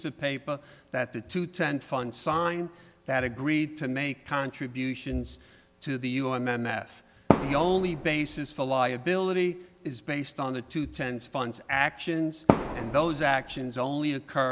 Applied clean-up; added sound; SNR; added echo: none; Fireworks; -1 dB; none.